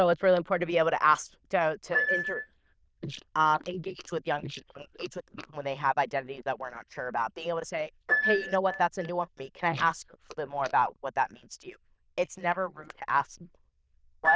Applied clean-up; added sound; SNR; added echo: neural diffusion model UNIVERSE++.